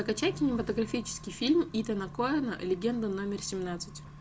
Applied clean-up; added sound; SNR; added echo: none; Accelerating, revving, vroom; 15 dB; none.